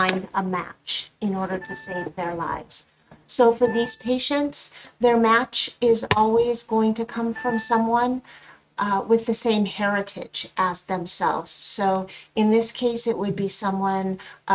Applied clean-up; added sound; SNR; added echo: neural mask model RNNoise.